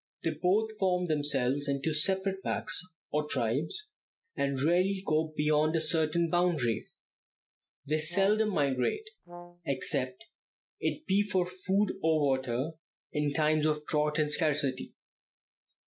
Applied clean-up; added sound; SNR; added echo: none; Brass instrument; 15 dB; none.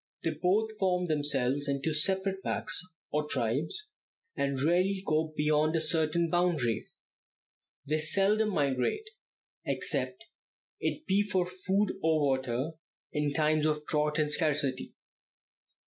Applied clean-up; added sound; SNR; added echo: none; none; none; none.